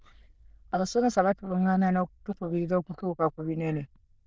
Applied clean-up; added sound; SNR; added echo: neural diffusion model UNIVERSE++.